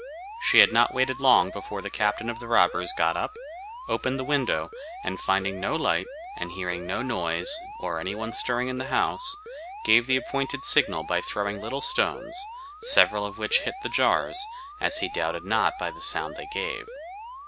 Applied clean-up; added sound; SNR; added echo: none; Alarm; 12 dB; none.